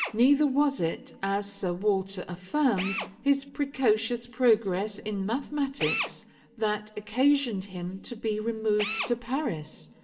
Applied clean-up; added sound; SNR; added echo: none; Drill; 13 dB; reverberation time 2.6 s.